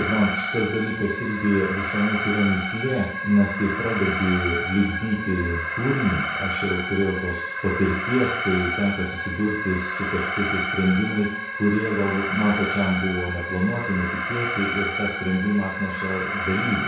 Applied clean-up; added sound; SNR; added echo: none; Alarm; 4 dB; reverberation time 0.6 s.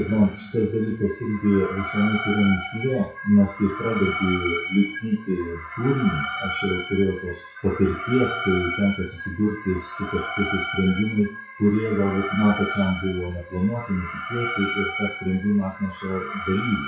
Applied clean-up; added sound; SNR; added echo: classical method WPE with log-MMSE.